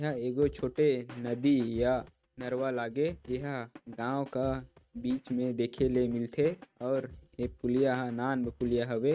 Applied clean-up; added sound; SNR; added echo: neural mask model RNNoise.